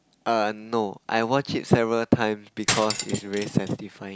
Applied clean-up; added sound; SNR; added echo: none; Cutlery, silverware; 5 dB; none.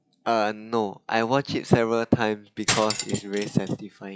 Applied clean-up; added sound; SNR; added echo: classical method log-MMSE.